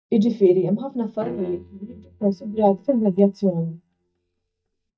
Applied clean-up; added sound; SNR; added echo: neural mask model DeepFilterNet 3.